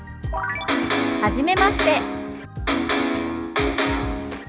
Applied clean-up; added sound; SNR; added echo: none; Electric guitar; -3 dB; none.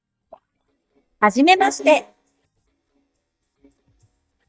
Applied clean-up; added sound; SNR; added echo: neural mask model DeepFilterNet 3.